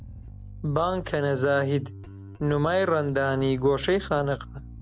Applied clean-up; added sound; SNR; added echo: none; Bass guitar; 15 dB; none.